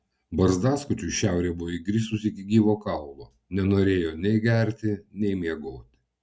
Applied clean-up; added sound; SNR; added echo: none; none; none; none.